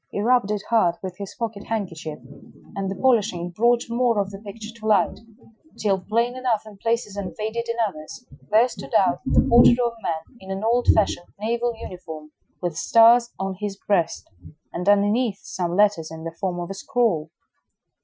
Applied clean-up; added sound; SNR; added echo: classical method Wiener filter.